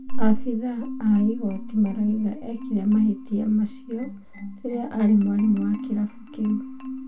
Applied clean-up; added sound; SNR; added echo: none; Marimba, xylophone; 14 dB; reverberation time 0.2 s.